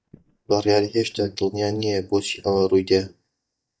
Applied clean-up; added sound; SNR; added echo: neural mask model DeepFilterNet 3.